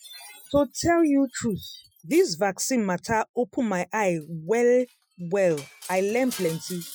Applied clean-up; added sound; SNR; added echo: classical method Wiener filter.